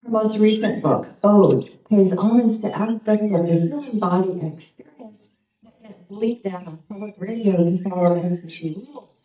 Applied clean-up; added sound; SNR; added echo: neural mask model DeepFilterNet 3.